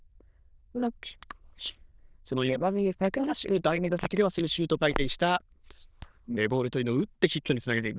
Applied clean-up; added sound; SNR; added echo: neural diffusion model UNIVERSE++.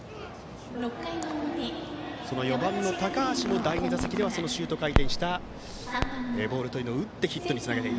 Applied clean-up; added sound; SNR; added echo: none; Crackle; 2 dB; none.